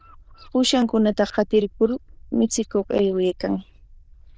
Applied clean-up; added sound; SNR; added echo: neural diffusion model UNIVERSE++.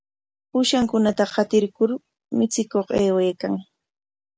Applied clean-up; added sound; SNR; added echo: none; none; none; none.